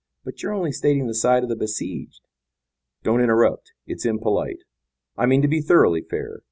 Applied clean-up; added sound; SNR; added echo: none; none; none; none.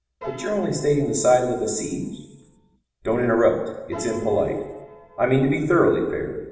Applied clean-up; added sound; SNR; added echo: none; Piano; 18 dB; reverberation time 1.1 s.